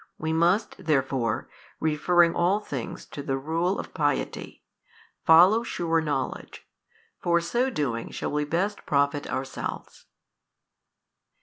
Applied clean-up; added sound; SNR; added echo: none; none; none; none.